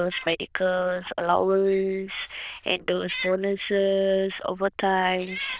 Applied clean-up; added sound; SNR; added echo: neural diffusion model UNIVERSE++.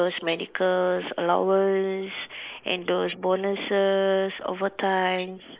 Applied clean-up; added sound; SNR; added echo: neural mask model Resemble Enhance denoiser.